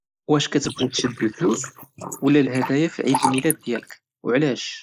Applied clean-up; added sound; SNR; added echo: neural mask model Resemble Enhance denoiser.